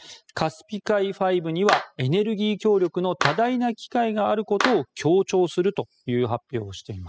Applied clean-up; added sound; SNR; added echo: classical method spectral subtraction.